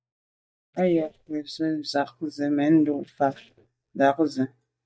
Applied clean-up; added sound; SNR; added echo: neural mask model DeepFilterNet 3.